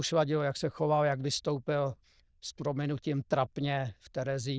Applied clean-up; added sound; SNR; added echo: neural diffusion model UNIVERSE++.